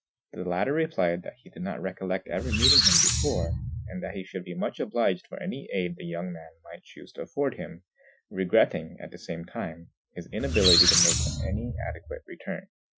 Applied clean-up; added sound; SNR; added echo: classical method Wiener filter.